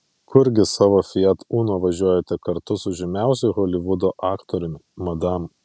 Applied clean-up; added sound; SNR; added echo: none; none; none; none.